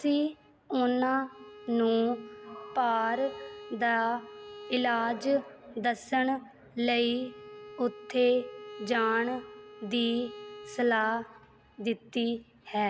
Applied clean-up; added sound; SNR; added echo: none; Bowed string instrument; 18 dB; none.